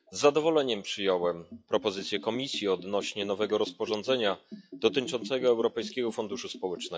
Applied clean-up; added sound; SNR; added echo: classical method log-MMSE.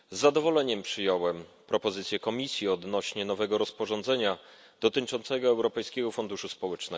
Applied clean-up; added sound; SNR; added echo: none; none; none; none.